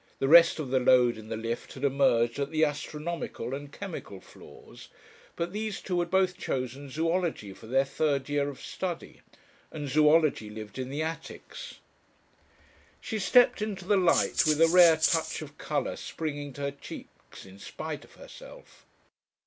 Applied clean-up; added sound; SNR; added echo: none; Rattle (instrument); 3 dB; none.